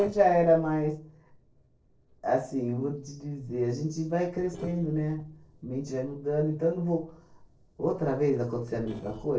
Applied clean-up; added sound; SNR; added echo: neural separator model SepFormer DNS4.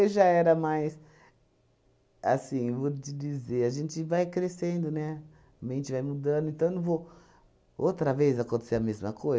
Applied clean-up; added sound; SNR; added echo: none; none; none; none.